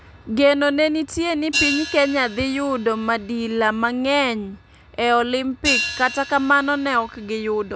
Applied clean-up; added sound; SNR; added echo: none; Hi-hat; 10 dB; none.